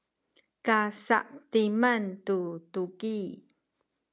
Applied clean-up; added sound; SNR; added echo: none; none; none; none.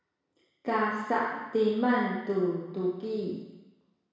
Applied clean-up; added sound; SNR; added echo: none; none; none; reverberation time 1.1 s.